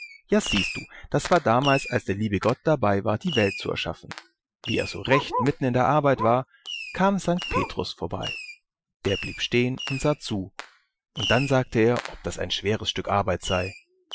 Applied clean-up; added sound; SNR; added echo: classical method Wiener filter.